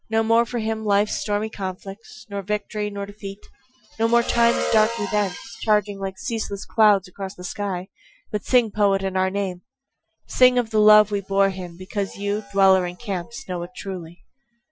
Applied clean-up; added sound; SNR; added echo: classical method Wiener filter.